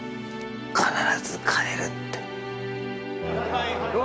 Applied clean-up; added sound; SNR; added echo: none; none; none; none.